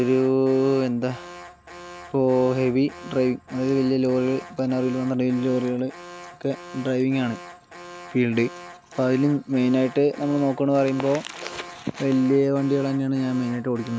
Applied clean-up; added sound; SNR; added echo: none; Alarm; 18 dB; none.